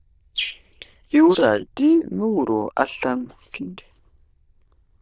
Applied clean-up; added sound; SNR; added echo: neural diffusion model UNIVERSE++.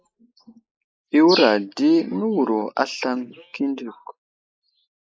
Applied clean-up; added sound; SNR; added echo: neural mask model Resemble Enhance denoiser.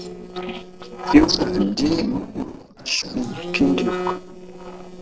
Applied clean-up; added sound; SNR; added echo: neural separator model SepFormer DNS4.